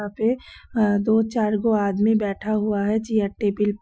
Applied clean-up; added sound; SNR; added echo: classical method Wiener filter.